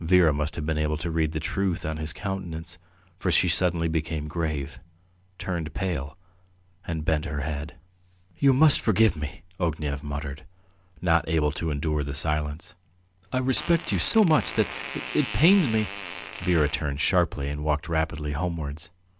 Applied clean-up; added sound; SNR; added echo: none; Fart; 12 dB; none.